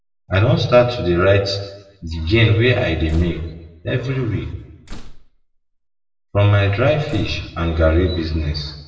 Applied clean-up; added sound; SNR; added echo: none; Slam; 17 dB; reverberation time 0.9 s.